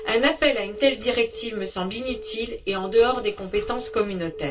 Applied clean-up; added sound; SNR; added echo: none; Alarm / Keyboard (musical); 14 dB; reverberation time 0.2 s.